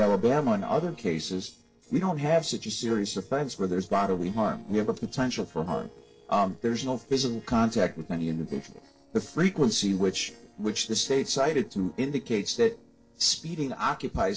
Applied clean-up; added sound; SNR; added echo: neural separator model SepFormer DNS4.